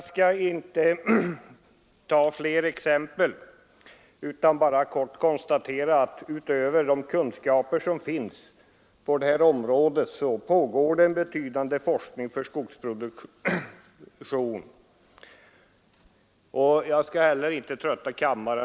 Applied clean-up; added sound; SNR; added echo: none; none; none; none.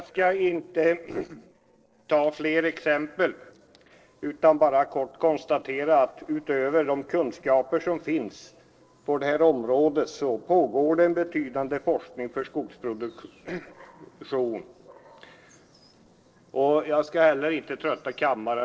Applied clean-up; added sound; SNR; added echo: neural separator model SepFormer DNS4.